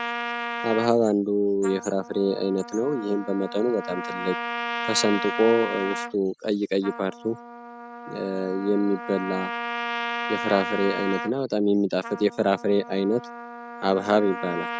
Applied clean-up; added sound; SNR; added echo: none; Trumpet; 8 dB; none.